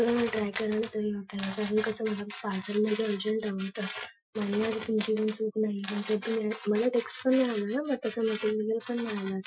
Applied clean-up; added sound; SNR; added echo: classical method Wiener filter.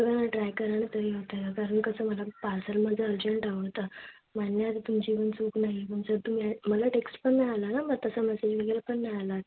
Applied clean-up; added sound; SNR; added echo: none; none; none; none.